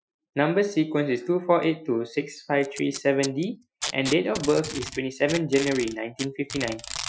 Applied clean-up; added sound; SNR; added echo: classical method Wiener filter.